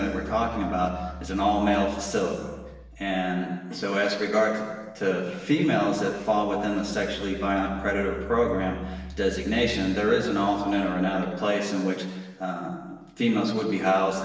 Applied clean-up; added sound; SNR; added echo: none; Engine; 17 dB; reverberation time 1.2 s.